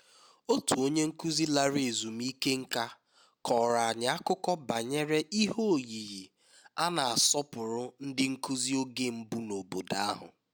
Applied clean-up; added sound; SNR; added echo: none; none; none; none.